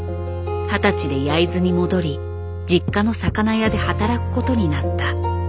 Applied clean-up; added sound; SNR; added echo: none; none; none; none.